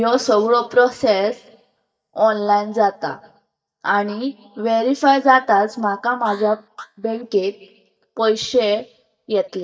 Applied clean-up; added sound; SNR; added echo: neural mask model DeepFilterNet 3.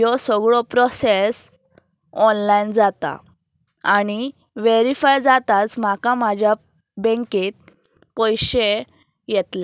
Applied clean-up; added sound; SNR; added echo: none; none; none; none.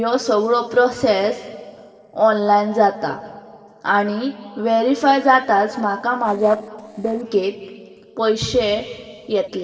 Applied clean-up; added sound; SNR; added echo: neural separator model SepFormer DNS4.